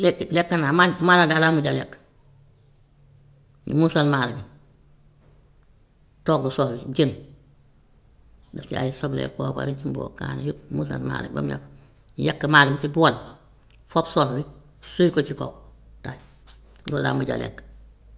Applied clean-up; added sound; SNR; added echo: none; none; none; none.